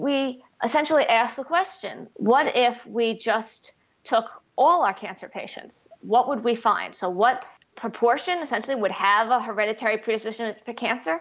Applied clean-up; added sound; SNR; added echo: none; none; none; none.